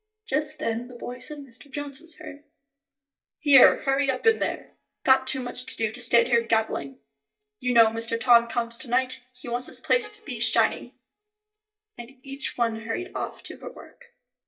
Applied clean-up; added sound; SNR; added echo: neural mask model DeepFilterNet 3.